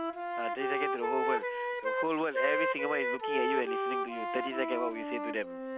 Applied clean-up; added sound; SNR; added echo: none; Wind instrument, woodwind instrument; -2 dB; none.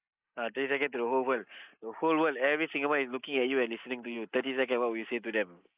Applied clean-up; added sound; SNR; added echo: neural mask model Resemble Enhance denoiser.